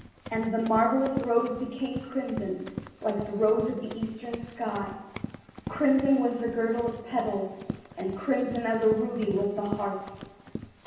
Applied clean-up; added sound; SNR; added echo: none; Run; 12 dB; reverberation time 0.9 s.